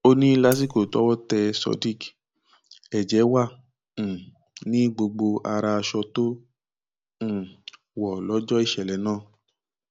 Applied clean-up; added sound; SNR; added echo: none; Cutlery, silverware; 14 dB; none.